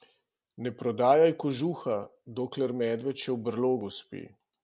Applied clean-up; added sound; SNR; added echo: none; none; none; none.